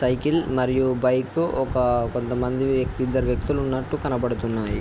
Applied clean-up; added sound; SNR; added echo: none; none; none; none.